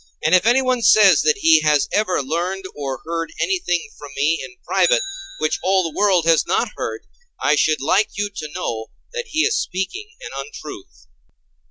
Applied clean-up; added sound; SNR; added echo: none; Bicycle; 19 dB; none.